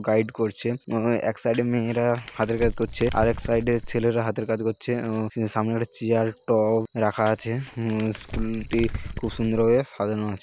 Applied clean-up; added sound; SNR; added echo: none; Crumpling, crinkling; 9 dB; none.